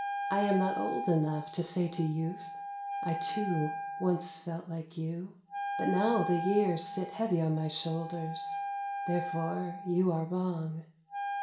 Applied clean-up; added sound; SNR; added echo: none; Wind instrument, woodwind instrument; 6 dB; reverberation time 0.4 s.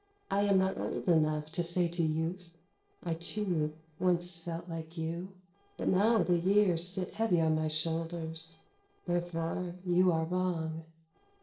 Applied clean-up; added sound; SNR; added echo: neural separator model SepFormer DNS4.